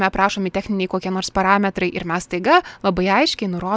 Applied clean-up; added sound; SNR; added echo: none; none; none; none.